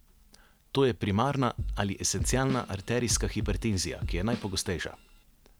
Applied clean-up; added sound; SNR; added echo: none; Drum kit; 6 dB; none.